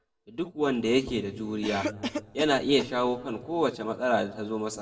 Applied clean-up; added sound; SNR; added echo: none; Cough; 10 dB; reverberation time 1.0 s.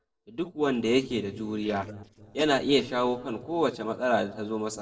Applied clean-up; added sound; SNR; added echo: neural separator model SepFormer DNS4.